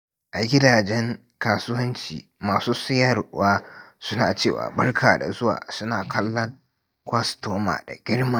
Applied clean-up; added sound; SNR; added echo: neural mask model DeepFilterNet 3.